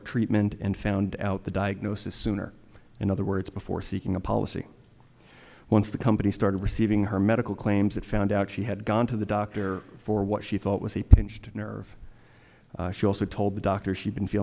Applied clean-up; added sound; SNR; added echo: none; none; none; none.